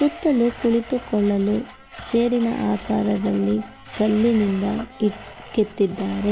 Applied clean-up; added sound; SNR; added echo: none; Domestic sounds, home sounds; 16 dB; none.